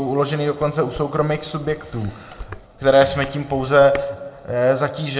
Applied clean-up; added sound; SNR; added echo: none; Dishes, pots, and pans; 19 dB; reverberation time 0.8 s.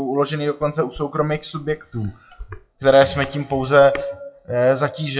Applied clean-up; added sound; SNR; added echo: classical method WPE with log-MMSE.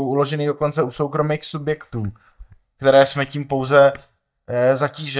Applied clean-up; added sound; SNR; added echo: neural mask model DeepFilterNet 3.